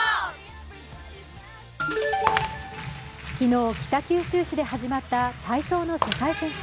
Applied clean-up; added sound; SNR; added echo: none; Shatter; 10 dB; none.